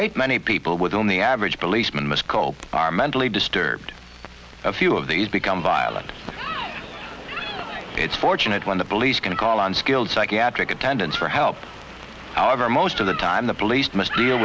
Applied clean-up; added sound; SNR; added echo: none; none; none; none.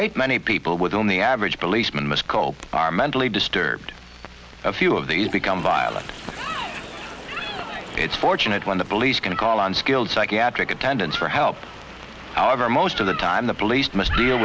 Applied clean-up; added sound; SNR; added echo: none; Toilet flush; 19 dB; none.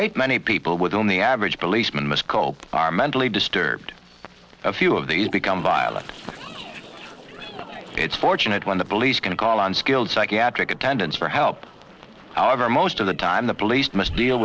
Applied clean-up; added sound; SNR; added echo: neural separator model SepFormer DNS4.